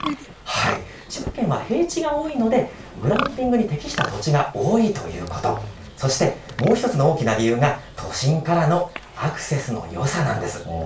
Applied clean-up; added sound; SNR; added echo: none; Livestock, farm animals, working animals; 13 dB; reverberation time 0.3 s.